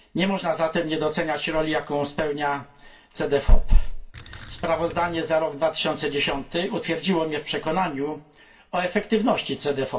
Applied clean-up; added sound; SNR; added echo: none; Keys jangling; 14 dB; reverberation time 0.2 s.